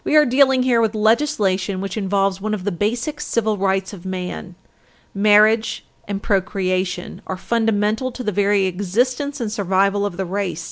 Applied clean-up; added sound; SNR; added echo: none; none; none; none.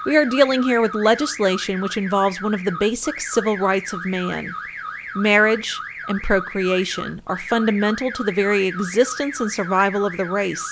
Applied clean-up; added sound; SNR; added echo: none; Alarm / Car; 11 dB; none.